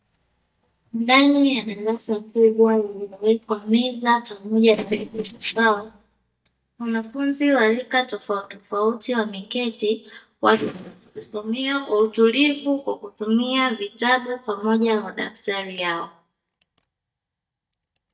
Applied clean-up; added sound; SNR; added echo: neural mask model DeepFilterNet 3.